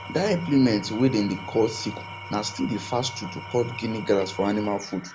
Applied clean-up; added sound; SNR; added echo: none; Engine / Tools; 13 dB; none.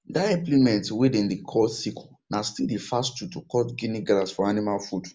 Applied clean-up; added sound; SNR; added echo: none; none; none; none.